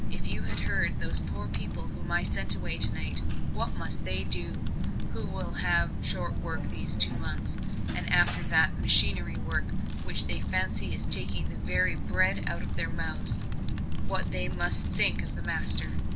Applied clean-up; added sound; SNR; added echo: none; Typing; -1 dB; none.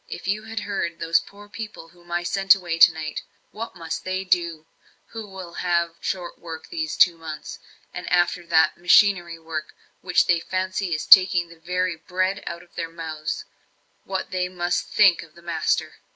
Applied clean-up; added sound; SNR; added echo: none; none; none; none.